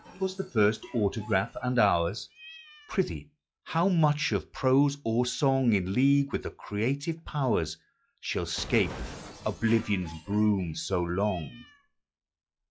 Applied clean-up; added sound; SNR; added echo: classical method log-MMSE.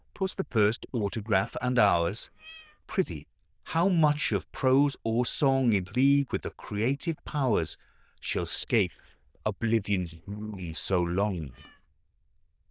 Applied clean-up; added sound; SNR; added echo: neural diffusion model UNIVERSE++.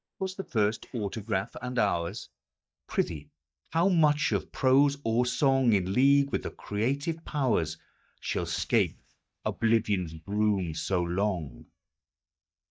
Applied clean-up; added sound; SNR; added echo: neural mask model DeepFilterNet 3.